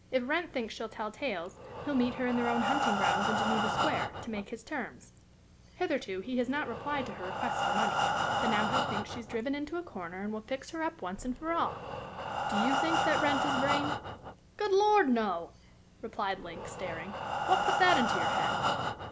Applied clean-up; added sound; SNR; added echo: none; Breathing; 1 dB; none.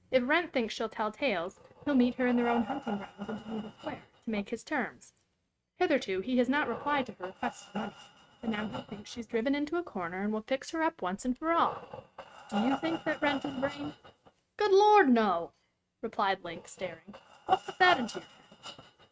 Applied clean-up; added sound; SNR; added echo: neural mask model RNNoise.